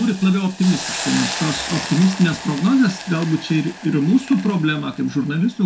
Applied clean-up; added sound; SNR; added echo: none; Hiss; 12 dB; reverberation time 0.2 s.